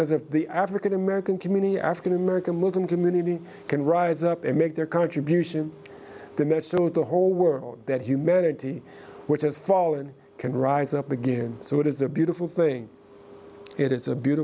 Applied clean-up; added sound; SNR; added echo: none; none; none; none.